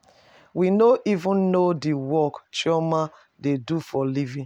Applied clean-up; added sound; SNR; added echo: none; none; none; none.